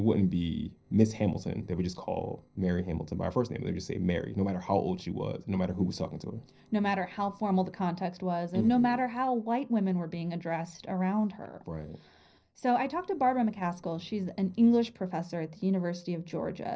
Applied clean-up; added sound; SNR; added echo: neural separator model SepFormer DNS4.